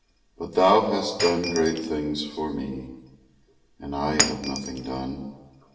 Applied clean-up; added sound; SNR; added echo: none; Shatter; 8 dB; reverberation time 1.1 s.